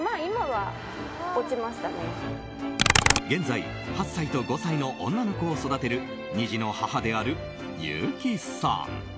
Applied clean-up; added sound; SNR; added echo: none; Computer keyboard; -3 dB; none.